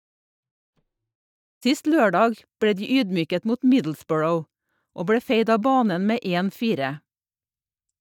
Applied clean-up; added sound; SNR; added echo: neural mask model DeepFilterNet 3.